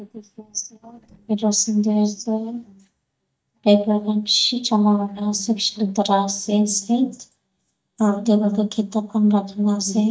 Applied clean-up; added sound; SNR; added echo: neural mask model DeepFilterNet 3.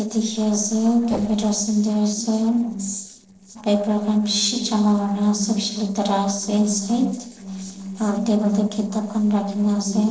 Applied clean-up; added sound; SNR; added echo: neural separator model SepFormer DNS4.